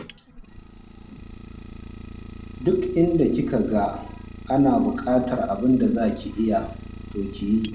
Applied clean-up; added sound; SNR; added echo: none; Idling; 14 dB; reverberation time 0.3 s.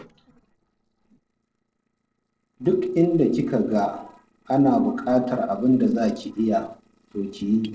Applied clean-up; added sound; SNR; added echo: neural separator model SepFormer DNS4.